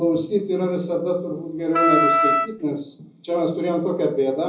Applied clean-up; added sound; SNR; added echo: none; Wind instrument, woodwind instrument; -3 dB; reverberation time 0.4 s.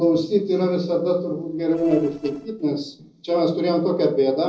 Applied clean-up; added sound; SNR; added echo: neural separator model SepFormer DNS4.